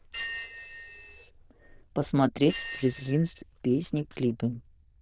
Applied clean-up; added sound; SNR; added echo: neural diffusion model UNIVERSE++.